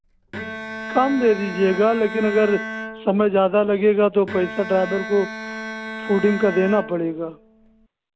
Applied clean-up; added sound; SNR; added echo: none; Bowed string instrument; 11 dB; none.